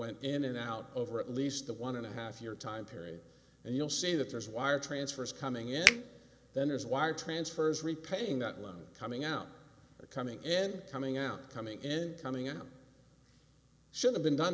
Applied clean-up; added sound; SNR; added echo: none; Finger snapping; -1 dB; none.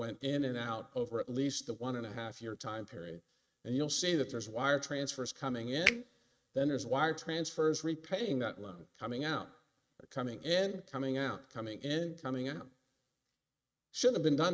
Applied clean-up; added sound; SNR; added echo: neural mask model RNNoise.